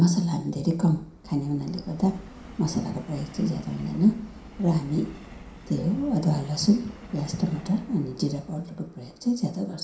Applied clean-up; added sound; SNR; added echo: none; Subway, metro, underground; 18 dB; reverberation time 0.5 s.